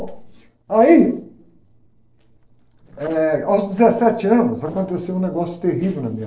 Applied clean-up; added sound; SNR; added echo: neural separator model SepFormer DNS4.